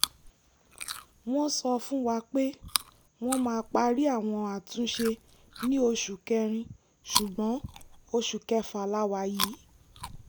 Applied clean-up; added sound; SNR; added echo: none; Chewing, mastication; 9 dB; none.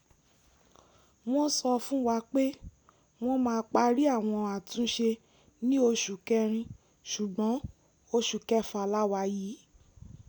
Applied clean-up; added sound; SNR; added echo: none; none; none; none.